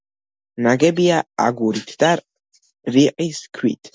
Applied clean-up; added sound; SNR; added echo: none; none; none; none.